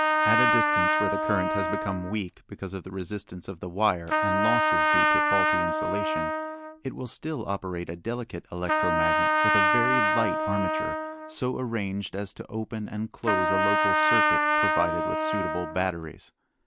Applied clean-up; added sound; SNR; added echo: none; Trumpet; -5 dB; none.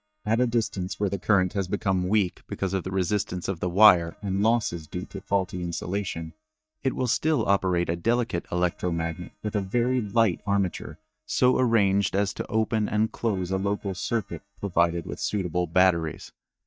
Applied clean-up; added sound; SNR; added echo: neural mask model DeepFilterNet 3.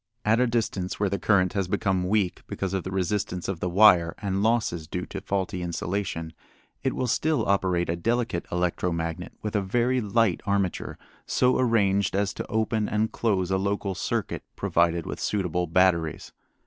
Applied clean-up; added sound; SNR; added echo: none; none; none; none.